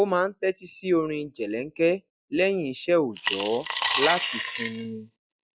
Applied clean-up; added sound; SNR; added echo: classical method log-MMSE.